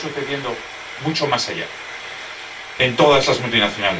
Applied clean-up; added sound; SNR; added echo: none; Frying (food); 12 dB; reverberation time 0.2 s.